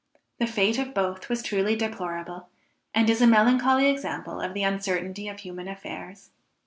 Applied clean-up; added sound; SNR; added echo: none; none; none; none.